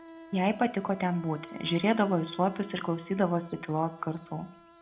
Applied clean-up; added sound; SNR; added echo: none; Insect; 17 dB; reverberation time 0.2 s.